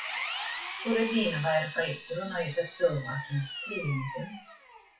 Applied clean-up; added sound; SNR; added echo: classical method WPE with log-MMSE.